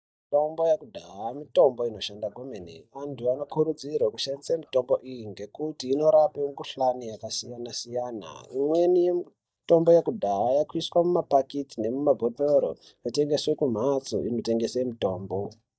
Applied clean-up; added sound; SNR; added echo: neural mask model DeepFilterNet 3.